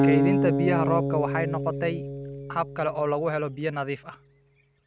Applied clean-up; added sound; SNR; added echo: none; Acoustic guitar; -1 dB; none.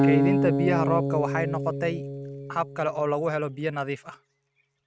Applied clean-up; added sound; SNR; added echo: neural mask model RNNoise.